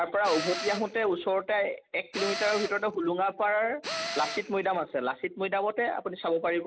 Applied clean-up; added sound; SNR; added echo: none; Tools; 9 dB; none.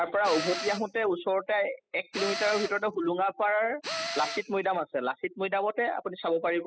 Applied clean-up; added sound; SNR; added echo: classical method spectral subtraction.